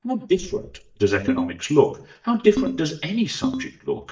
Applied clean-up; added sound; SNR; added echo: neural mask model DeepFilterNet 3.